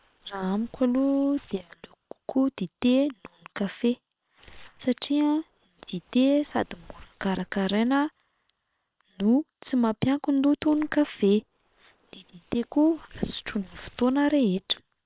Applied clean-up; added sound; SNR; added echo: neural separator model SepFormer WHAM!.